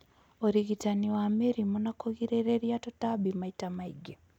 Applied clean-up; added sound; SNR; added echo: none; none; none; none.